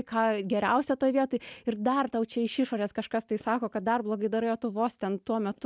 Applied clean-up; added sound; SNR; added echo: none; none; none; none.